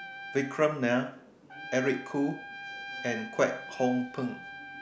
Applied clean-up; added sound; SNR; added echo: none; Trumpet; 12 dB; none.